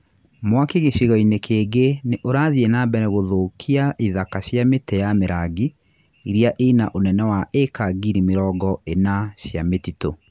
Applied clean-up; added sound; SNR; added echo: none; none; none; none.